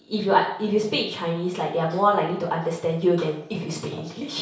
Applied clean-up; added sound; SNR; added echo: none; none; none; reverberation time 0.6 s.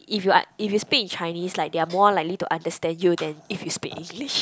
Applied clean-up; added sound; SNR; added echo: none; none; none; none.